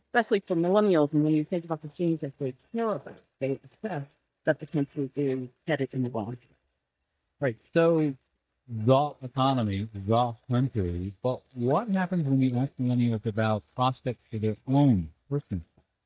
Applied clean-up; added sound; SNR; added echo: neural mask model DeepFilterNet 3.